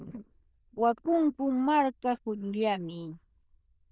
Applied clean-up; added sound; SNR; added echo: neural diffusion model UNIVERSE++.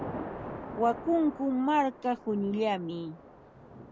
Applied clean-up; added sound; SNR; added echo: none; Thunder / Rain; 12 dB; none.